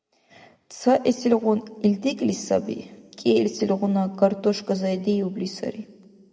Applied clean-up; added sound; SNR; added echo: none; none; none; reverberation time 1.1 s.